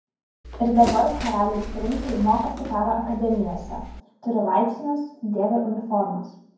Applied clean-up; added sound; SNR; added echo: none; Bird; 10 dB; reverberation time 0.9 s.